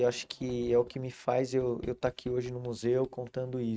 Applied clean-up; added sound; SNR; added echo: neural mask model RNNoise.